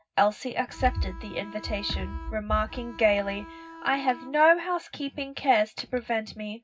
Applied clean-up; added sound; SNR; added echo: none; Bowed string instrument; 18 dB; reverberation time 0.4 s.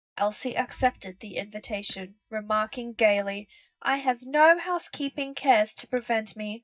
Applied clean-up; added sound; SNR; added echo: neural mask model DeepFilterNet 3.